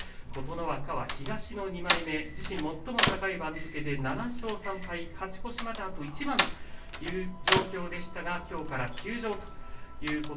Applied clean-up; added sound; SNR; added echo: none; Slam; -1 dB; reverberation time 0.3 s.